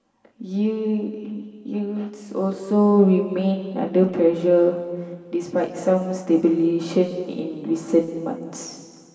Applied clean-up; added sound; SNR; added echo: none; none; none; reverberation time 2.3 s.